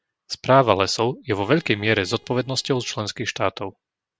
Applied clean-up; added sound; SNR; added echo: neural separator model SepFormer DNS4.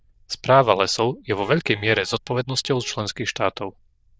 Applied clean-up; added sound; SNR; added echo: neural diffusion model UNIVERSE++.